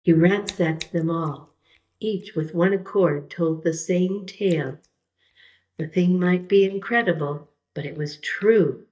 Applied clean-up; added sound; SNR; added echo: neural mask model DeepFilterNet 3.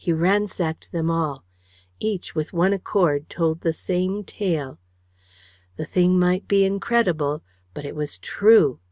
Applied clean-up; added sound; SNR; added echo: none; none; none; none.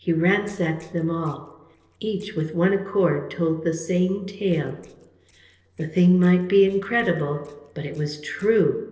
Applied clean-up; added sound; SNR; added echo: neural separator model SepFormer DNS4.